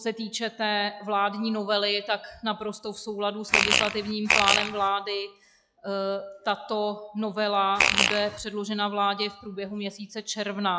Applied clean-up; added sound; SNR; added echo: classical method log-MMSE.